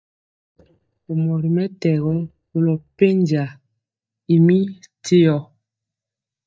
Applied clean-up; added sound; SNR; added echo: neural mask model DeepFilterNet 3.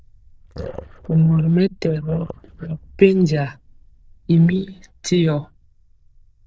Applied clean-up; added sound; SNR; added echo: neural diffusion model UNIVERSE++.